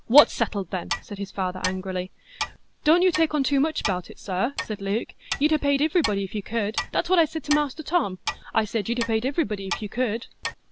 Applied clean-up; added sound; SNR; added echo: none; Clock; 11 dB; none.